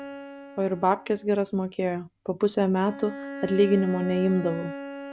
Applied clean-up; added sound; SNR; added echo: none; Bowed string instrument; 13 dB; none.